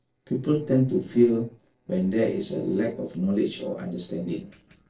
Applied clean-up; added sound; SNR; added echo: neural separator model SepFormer DNS4.